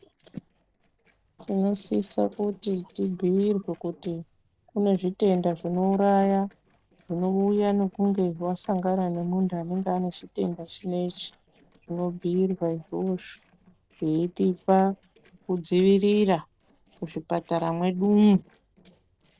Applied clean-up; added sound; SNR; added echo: neural separator model SepFormer DNS4.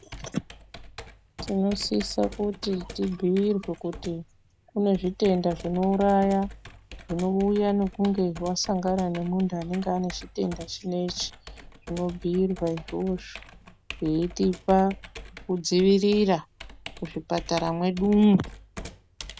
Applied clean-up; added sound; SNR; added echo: none; Computer keyboard; 17 dB; none.